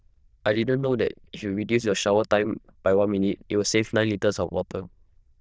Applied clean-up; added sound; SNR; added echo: neural diffusion model UNIVERSE++.